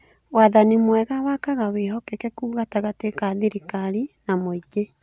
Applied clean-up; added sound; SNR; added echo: none; none; none; none.